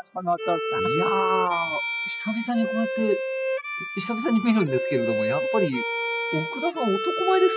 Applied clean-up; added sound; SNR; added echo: classical method spectral subtraction.